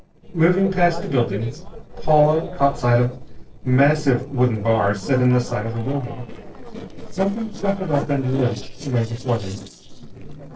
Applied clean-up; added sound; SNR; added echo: neural separator model SepFormer DNS4.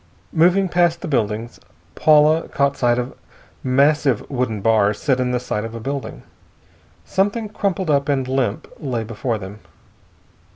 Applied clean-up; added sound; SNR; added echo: none; none; none; none.